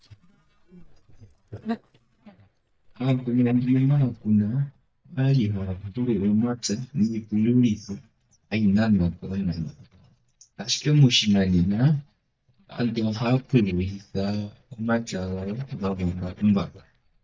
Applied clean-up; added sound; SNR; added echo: neural mask model DeepFilterNet 3.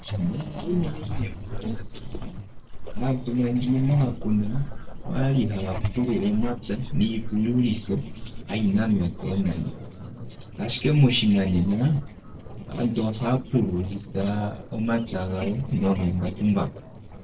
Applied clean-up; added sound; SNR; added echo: neural separator model SepFormer DNS4.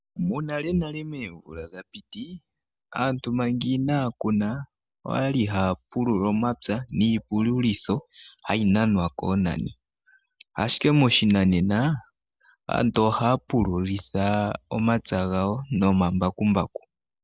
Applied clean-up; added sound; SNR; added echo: none; none; none; none.